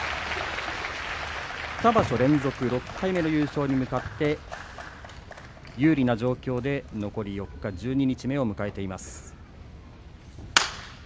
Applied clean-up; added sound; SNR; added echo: none; none; none; none.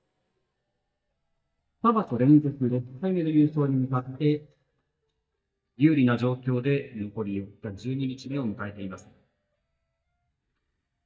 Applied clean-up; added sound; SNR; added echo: neural mask model DeepFilterNet 3.